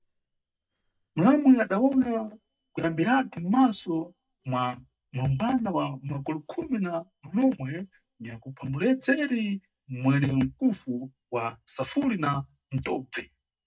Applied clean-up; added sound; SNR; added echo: neural mask model DeepFilterNet 3.